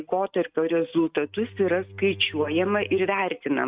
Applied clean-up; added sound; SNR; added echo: neural mask model RNNoise.